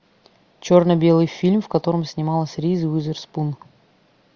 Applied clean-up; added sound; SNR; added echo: none; none; none; none.